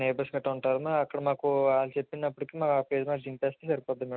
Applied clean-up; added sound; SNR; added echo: none; none; none; none.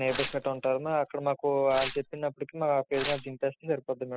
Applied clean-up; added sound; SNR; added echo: classical method spectral subtraction.